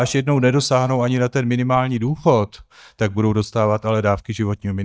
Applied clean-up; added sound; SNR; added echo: neural mask model DeepFilterNet 3.